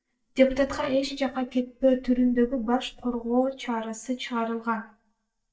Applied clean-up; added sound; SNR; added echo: neural mask model DeepFilterNet 3.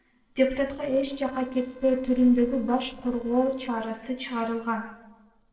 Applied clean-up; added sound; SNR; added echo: neural separator model SepFormer DNS4.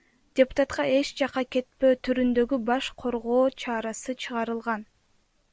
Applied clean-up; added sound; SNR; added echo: none; none; none; none.